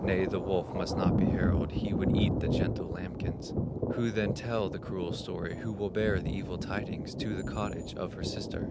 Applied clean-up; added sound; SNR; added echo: none; Thunder; -3 dB; none.